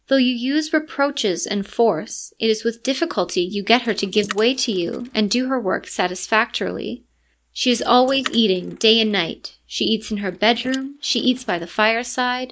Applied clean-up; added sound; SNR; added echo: neural mask model Resemble Enhance denoiser.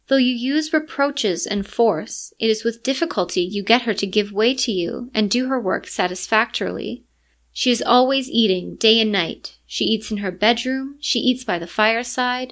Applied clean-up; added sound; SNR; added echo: none; none; none; none.